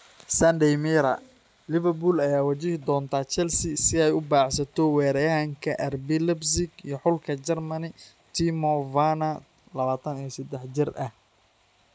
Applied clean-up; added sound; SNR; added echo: none; none; none; none.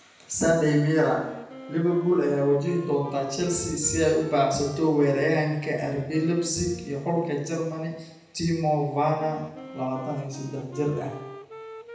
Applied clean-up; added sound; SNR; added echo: none; Wind instrument, woodwind instrument; 18 dB; reverberation time 0.9 s.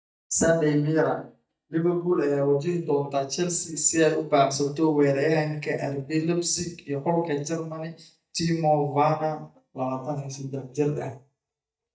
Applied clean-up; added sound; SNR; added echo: neural mask model DeepFilterNet 3.